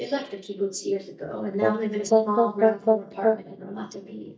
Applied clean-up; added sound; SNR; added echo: neural mask model DeepFilterNet 3.